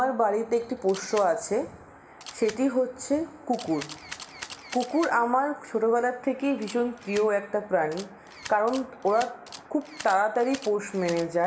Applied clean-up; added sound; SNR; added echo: none; Camera; 19 dB; reverberation time 0.8 s.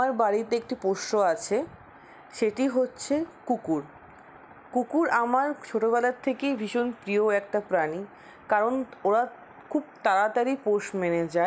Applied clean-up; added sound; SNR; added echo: none; none; none; none.